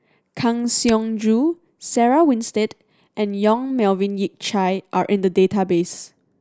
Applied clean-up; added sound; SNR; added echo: neural mask model Resemble Enhance denoiser.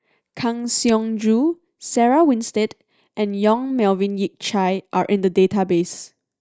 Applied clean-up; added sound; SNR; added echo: neural mask model DeepFilterNet 3.